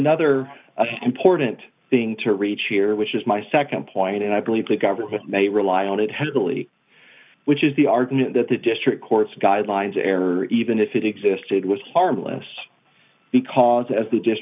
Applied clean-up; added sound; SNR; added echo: none; none; none; none.